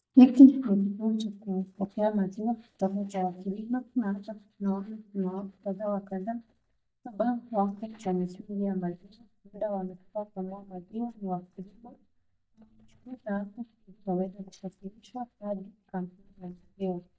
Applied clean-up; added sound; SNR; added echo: neural mask model DeepFilterNet 3.